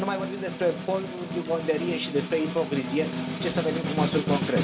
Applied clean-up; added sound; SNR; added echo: none; Snare drum; 3 dB; reverberation time 1.5 s.